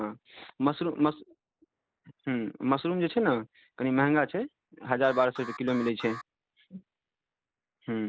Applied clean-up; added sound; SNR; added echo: neural mask model Resemble Enhance denoiser.